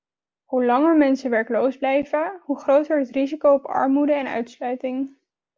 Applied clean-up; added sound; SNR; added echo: none; none; none; none.